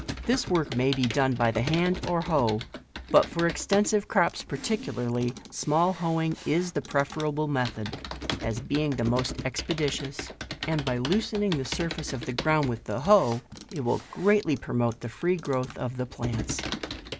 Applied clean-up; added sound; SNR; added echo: none; Computer keyboard; 11 dB; none.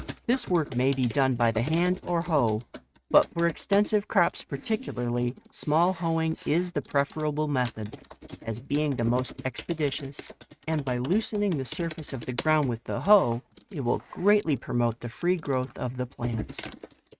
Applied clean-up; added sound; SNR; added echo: neural mask model RNNoise.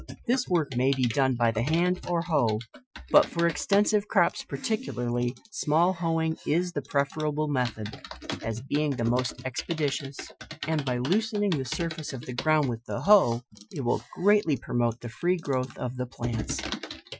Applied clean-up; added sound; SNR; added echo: classical method Wiener filter.